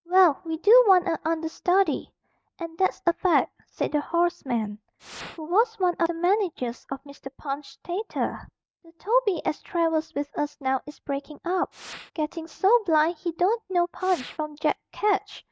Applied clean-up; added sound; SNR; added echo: neural mask model RNNoise.